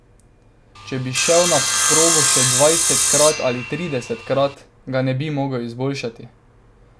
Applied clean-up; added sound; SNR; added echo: none; Sawing; -4 dB; none.